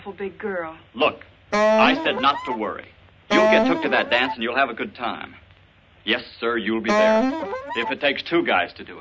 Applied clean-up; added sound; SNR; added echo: none; Wind instrument, woodwind instrument; -2 dB; none.